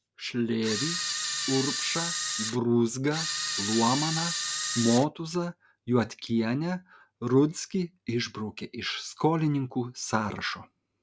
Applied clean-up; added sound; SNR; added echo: none; Camera; 2 dB; none.